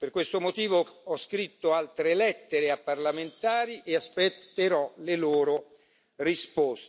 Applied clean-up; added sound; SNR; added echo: none; none; none; none.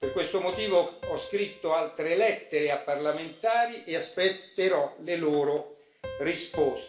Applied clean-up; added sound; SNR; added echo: none; Piano; 16 dB; reverberation time 0.4 s.